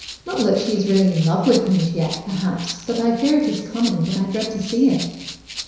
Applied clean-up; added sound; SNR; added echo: none; Rattle (instrument); 15 dB; reverberation time 1.0 s.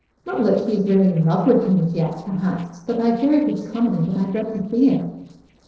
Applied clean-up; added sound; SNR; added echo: neural separator model SepFormer DNS4.